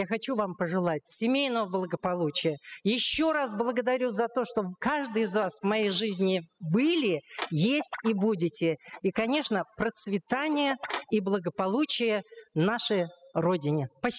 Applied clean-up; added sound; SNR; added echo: classical method spectral subtraction.